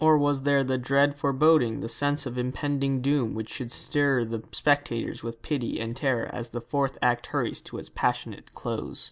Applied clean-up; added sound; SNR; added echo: none; none; none; none.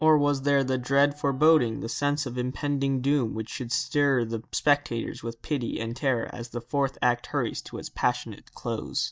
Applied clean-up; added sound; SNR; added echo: neural mask model DeepFilterNet 3.